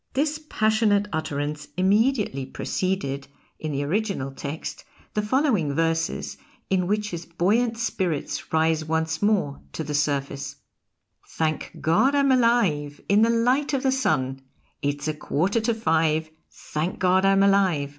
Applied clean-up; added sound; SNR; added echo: none; none; none; none.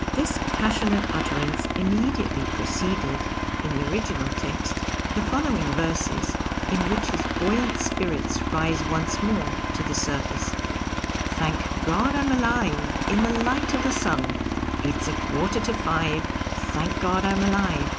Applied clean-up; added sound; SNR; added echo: none; Aircraft; -1 dB; none.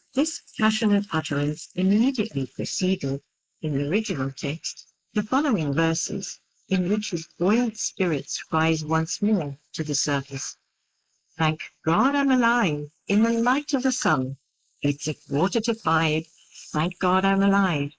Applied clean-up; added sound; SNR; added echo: neural mask model Resemble Enhance denoiser.